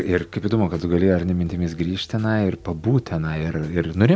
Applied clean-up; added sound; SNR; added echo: none; none; none; none.